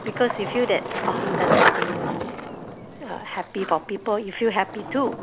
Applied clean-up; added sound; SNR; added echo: none; Skateboard; 0 dB; none.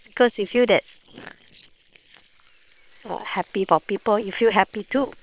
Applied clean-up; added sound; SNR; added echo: neural separator model SepFormer WHAM!.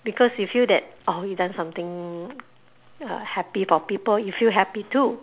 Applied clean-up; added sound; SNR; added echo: none; none; none; none.